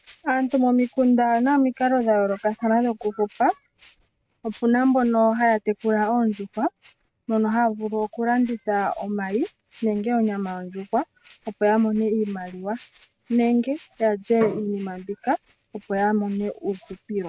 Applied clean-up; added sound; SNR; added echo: neural mask model RNNoise.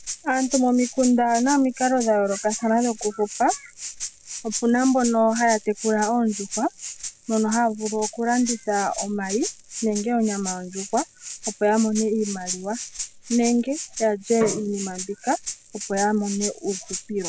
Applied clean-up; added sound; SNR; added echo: none; Rattle (instrument); 10 dB; none.